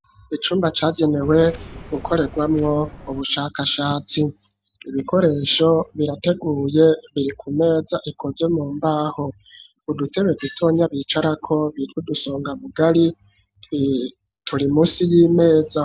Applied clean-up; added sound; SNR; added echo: none; Subway, metro, underground; 16 dB; none.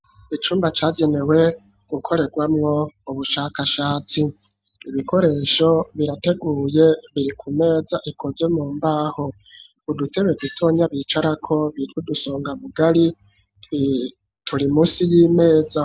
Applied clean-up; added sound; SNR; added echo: none; none; none; none.